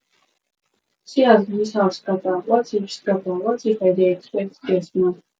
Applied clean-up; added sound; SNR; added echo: none; none; none; none.